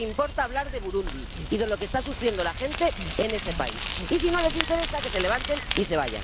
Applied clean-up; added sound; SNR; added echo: none; Bicycle; 5 dB; none.